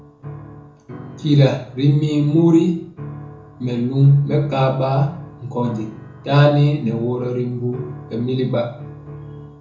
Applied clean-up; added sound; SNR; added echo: none; Piano; 18 dB; reverberation time 0.7 s.